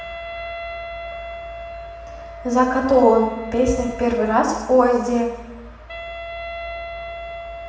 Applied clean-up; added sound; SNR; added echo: none; Wind instrument, woodwind instrument; 12 dB; reverberation time 1.0 s.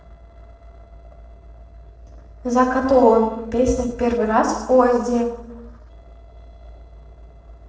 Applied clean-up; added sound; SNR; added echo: neural separator model SepFormer DNS4.